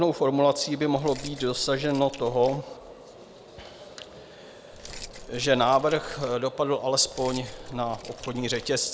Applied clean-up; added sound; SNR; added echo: none; Keys jangling; 17 dB; none.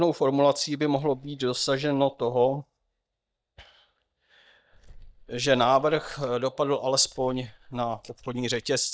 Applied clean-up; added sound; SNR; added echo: neural mask model DeepFilterNet 3.